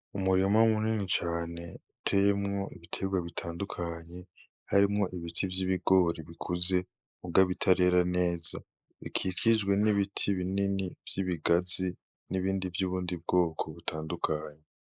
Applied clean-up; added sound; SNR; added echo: neural mask model Resemble Enhance denoiser.